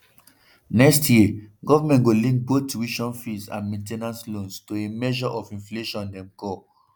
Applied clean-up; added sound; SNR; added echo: none; none; none; none.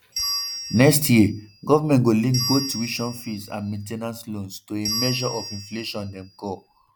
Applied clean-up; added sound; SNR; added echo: none; Bell; 9 dB; none.